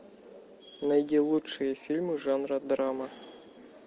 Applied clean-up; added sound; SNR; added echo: none; none; none; none.